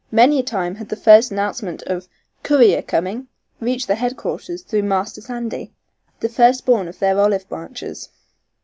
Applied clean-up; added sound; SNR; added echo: none; none; none; none.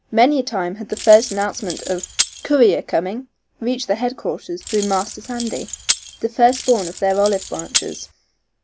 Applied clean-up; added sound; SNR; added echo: none; Keys jangling; 8 dB; none.